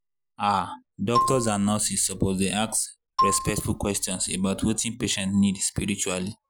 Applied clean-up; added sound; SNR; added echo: none; Marimba, xylophone; 4 dB; none.